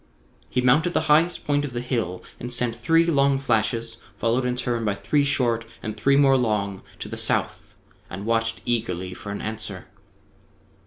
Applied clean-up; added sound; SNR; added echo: none; none; none; none.